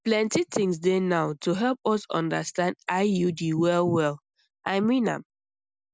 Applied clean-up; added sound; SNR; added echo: none; none; none; none.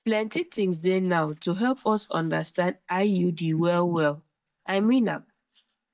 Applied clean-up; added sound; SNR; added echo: neural mask model DeepFilterNet 3.